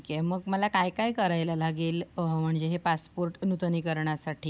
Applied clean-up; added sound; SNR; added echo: none; none; none; none.